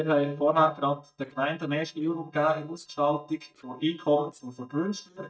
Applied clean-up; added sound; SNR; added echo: neural mask model DeepFilterNet 3.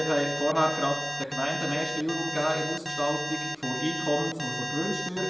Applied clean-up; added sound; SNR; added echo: none; Alarm; 4 dB; reverberation time 0.8 s.